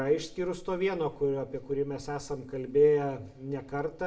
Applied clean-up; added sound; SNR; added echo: none; none; none; reverberation time 0.4 s.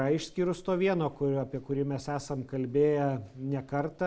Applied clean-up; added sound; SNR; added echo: none; none; none; none.